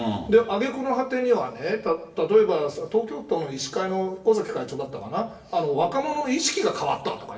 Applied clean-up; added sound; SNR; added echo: none; none; none; reverberation time 0.9 s.